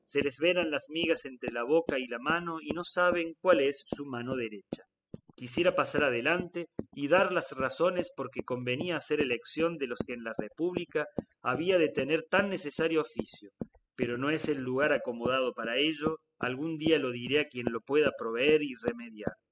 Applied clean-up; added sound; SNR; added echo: classical method spectral subtraction.